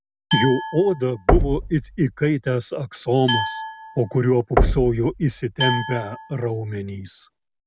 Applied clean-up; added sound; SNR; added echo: none; Glass + Knock; 2 dB; none.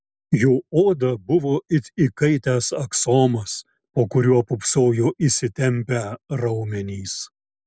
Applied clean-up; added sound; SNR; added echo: none; none; none; none.